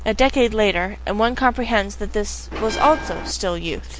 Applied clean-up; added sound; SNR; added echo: none; Bell; 9 dB; none.